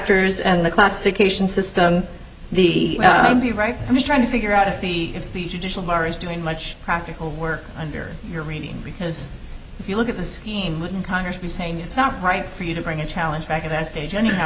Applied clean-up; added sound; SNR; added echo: none; none; none; none.